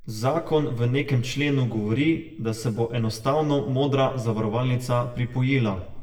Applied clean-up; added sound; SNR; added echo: none; none; none; reverberation time 0.8 s.